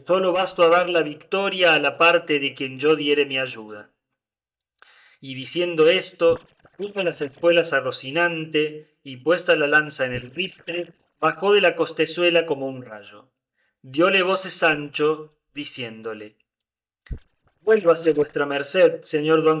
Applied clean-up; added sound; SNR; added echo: neural mask model DeepFilterNet 3.